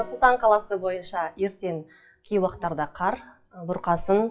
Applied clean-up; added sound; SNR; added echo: classical method WPE with log-MMSE.